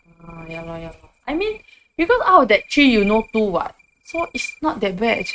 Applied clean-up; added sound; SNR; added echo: neural mask model RNNoise.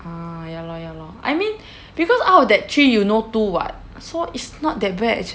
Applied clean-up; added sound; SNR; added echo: none; none; none; none.